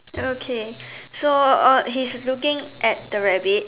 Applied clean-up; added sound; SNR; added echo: none; Bowed string instrument; 18 dB; none.